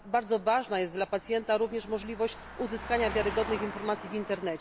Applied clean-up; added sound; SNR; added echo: none; Engine; 12 dB; none.